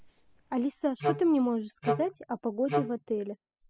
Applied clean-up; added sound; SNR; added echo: classical method spectral subtraction.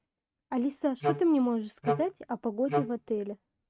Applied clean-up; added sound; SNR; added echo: neural mask model RNNoise.